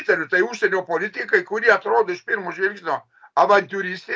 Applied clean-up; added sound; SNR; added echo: none; none; none; none.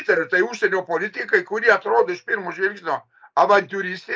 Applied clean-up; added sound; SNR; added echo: neural mask model Resemble Enhance denoiser.